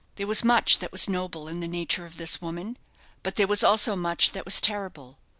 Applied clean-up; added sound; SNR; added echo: none; none; none; none.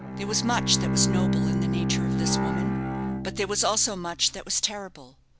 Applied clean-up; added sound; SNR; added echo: none; Bowed string instrument; -1 dB; none.